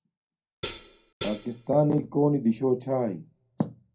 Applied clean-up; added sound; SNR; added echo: none; Hi-hat; 5 dB; reverberation time 0.2 s.